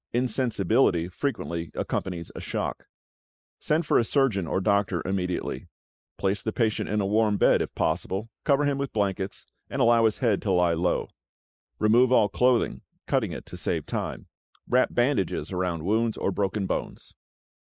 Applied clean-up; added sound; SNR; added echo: neural mask model Resemble Enhance denoiser.